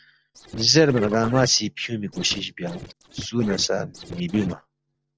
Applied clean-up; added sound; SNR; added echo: neural separator model SepFormer DNS4.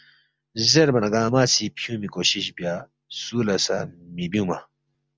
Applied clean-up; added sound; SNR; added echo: none; none; none; none.